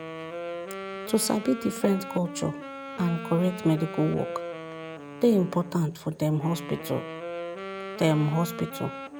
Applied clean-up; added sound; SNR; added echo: none; Wind instrument, woodwind instrument; 10 dB; none.